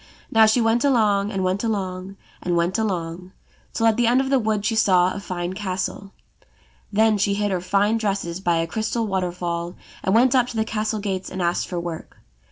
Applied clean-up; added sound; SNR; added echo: none; none; none; none.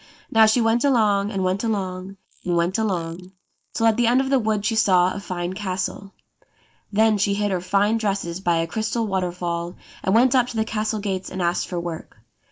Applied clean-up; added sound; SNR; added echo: neural mask model Resemble Enhance denoiser.